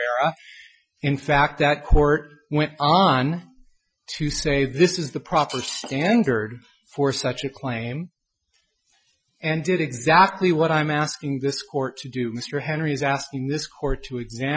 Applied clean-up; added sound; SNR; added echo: classical method Wiener filter.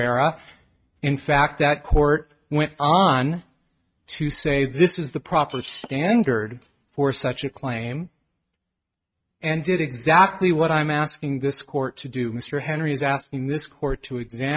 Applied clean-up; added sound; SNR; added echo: neural mask model RNNoise.